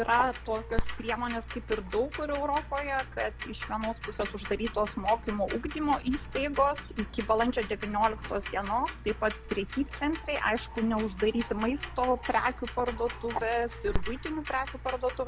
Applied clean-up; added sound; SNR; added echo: none; Tick-tock; 7 dB; none.